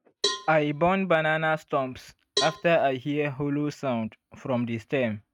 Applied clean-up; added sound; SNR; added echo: neural mask model RNNoise.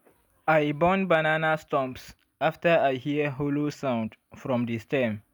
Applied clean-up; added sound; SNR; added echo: none; none; none; none.